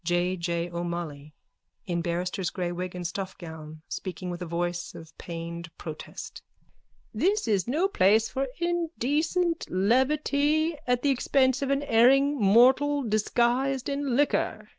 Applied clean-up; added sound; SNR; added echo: none; none; none; none.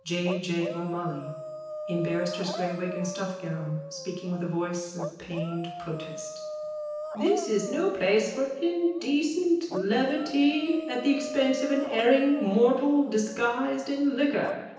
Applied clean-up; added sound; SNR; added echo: none; Dog; 11 dB; reverberation time 0.9 s.